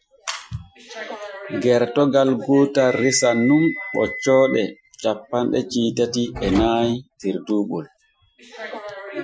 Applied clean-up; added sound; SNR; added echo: classical method Wiener filter.